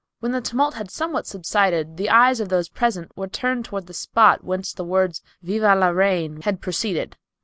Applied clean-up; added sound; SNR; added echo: none; none; none; none.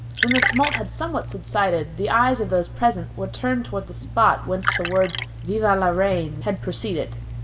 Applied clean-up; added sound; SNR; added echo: none; Liquid; 6 dB; reverberation time 0.7 s.